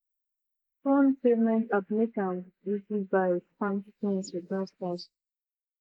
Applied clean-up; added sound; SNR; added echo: neural mask model Resemble Enhance denoiser.